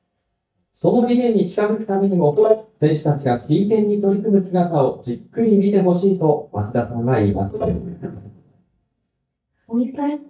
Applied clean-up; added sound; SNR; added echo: neural mask model DeepFilterNet 3.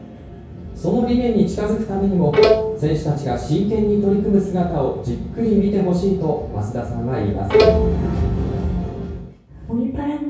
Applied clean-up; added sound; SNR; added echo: none; Bowed string instrument; -1 dB; reverberation time 0.6 s.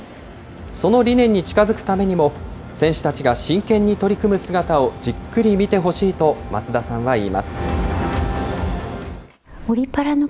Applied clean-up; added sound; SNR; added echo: none; none; none; none.